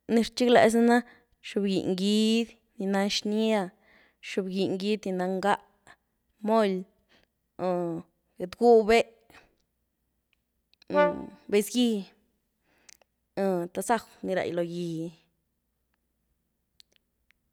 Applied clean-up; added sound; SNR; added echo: none; Brass instrument; 4 dB; none.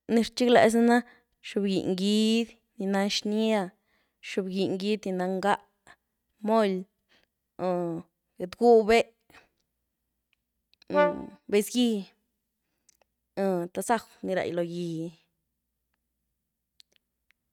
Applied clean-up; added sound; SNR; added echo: neural mask model RNNoise.